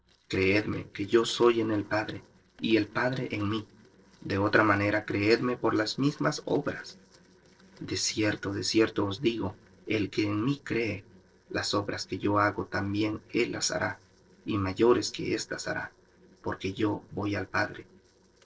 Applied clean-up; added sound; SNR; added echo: neural separator model SepFormer DNS4.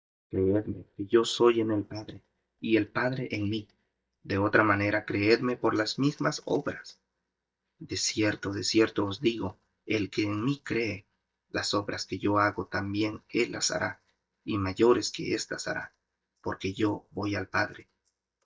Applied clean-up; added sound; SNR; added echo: neural mask model DeepFilterNet 3.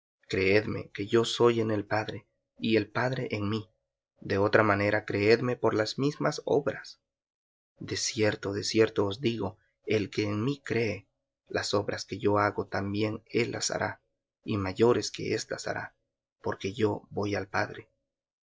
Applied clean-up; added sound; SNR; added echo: none; none; none; none.